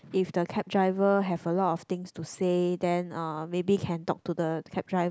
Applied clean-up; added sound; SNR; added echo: none; none; none; none.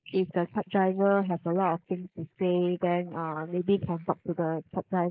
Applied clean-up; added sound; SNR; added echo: neural mask model Resemble Enhance denoiser.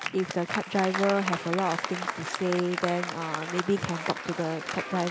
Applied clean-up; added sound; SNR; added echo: none; Applause; 5 dB; none.